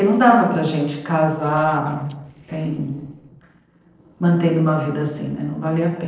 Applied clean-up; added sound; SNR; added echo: neural separator model SepFormer DNS4.